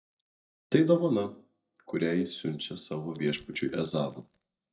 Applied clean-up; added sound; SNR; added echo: neural mask model DeepFilterNet 3.